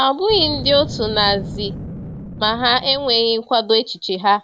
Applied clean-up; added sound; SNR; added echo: none; Boom; 13 dB; none.